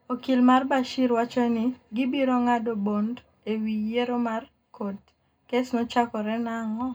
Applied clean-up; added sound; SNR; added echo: none; none; none; reverberation time 0.2 s.